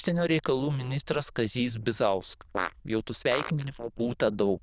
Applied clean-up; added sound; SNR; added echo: neural diffusion model UNIVERSE++.